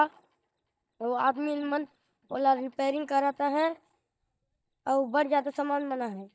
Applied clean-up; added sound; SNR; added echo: neural mask model DeepFilterNet 3.